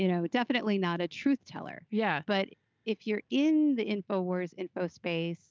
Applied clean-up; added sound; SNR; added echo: none; none; none; none.